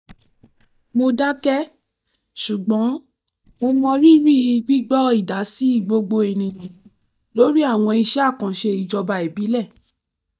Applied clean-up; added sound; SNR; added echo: neural mask model DeepFilterNet 3.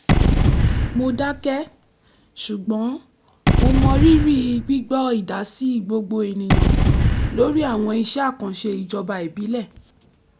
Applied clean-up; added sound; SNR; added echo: none; Gunshot, gunfire / Boom; -2 dB; none.